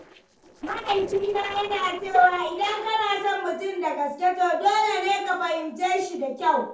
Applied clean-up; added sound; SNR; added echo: neural separator model SepFormer DNS4.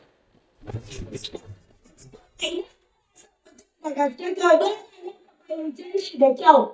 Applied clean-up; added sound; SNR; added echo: neural mask model DeepFilterNet 3.